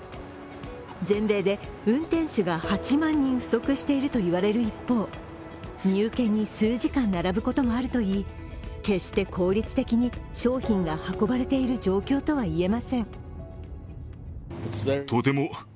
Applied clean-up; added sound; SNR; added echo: none; none; none; none.